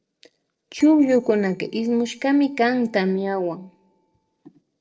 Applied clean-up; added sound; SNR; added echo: neural separator model SepFormer DNS4.